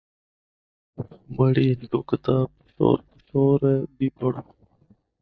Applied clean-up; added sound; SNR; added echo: neural mask model DeepFilterNet 3.